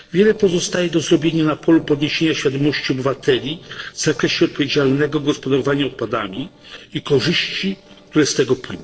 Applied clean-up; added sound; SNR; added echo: neural separator model SepFormer DNS4.